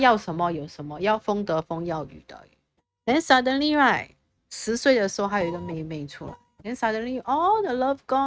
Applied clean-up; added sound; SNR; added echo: neural mask model RNNoise.